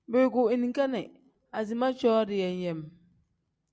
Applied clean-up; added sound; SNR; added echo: none; none; none; none.